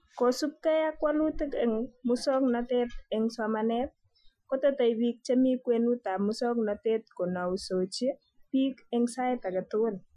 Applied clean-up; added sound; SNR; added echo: classical method Wiener filter.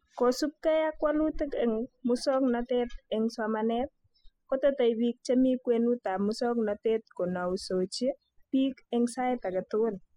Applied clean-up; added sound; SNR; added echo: classical method spectral subtraction.